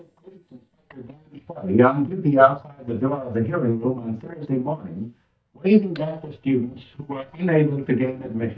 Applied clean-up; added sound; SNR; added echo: neural mask model DeepFilterNet 3.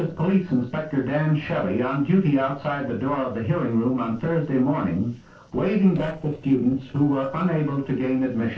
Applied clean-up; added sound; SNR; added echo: neural separator model SepFormer DNS4.